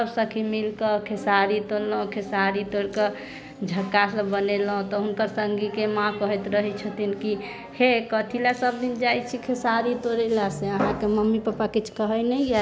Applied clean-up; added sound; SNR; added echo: none; none; none; none.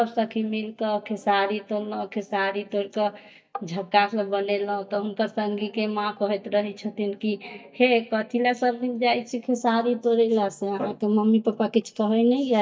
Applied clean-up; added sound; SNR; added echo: neural mask model DeepFilterNet 3.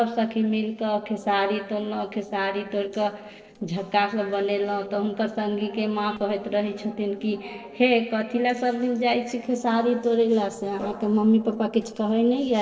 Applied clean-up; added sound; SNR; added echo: neural separator model SepFormer DNS4.